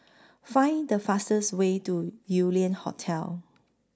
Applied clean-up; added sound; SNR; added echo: none; none; none; none.